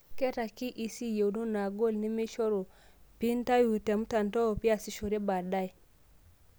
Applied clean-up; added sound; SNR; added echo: none; none; none; none.